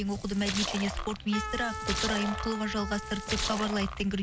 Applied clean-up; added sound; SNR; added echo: none; Splash, splatter + Trumpet; 5 dB; none.